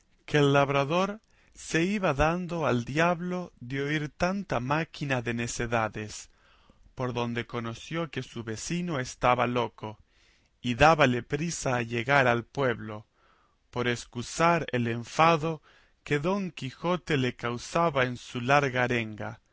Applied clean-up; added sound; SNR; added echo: none; none; none; none.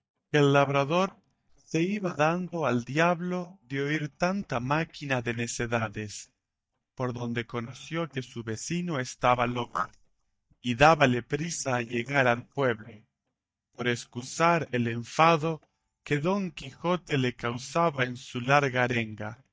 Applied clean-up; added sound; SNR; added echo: neural mask model DeepFilterNet 3.